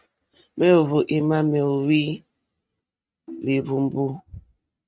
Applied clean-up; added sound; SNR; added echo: neural mask model RNNoise.